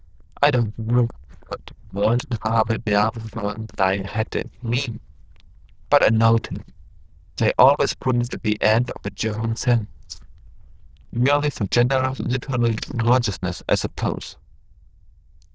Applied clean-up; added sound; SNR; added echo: neural diffusion model UNIVERSE++.